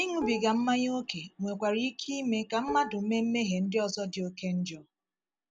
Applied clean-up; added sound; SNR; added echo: none; Dishes, pots, and pans; 12 dB; none.